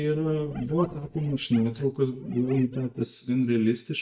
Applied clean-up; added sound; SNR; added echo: neural mask model DeepFilterNet 3.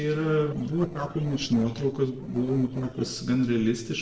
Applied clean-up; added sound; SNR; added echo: neural separator model SepFormer DNS4.